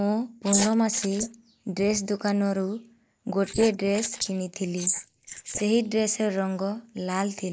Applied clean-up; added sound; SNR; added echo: neural mask model Resemble Enhance denoiser.